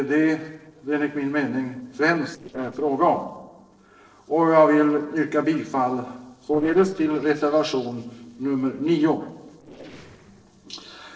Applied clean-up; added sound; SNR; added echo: neural separator model SepFormer DNS4.